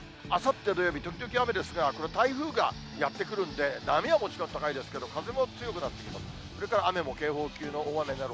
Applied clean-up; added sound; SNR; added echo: none; Sliding door + Fixed-wing aircraft, airplane; 17 dB; none.